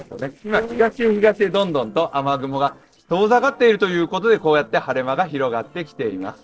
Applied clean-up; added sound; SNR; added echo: neural separator model SepFormer DNS4.